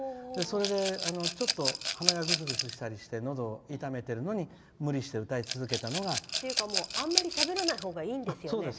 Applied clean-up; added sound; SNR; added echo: none; Rattle / Glass; -1 dB; none.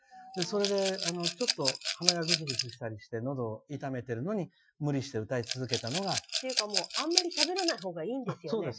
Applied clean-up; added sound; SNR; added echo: classical method Wiener filter.